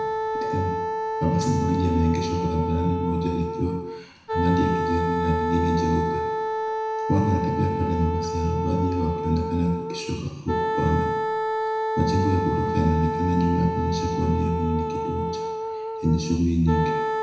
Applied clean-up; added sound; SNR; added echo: none; Wind instrument, woodwind instrument; 2 dB; reverberation time 1.0 s.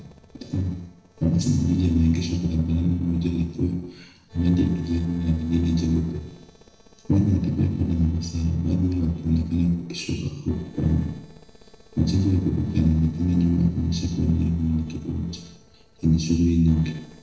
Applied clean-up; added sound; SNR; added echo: neural separator model SepFormer DNS4.